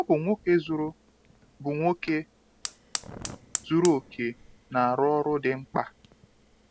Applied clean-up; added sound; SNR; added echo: none; Fire; 11 dB; none.